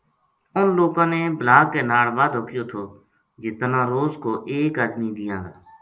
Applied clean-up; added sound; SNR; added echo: none; none; none; none.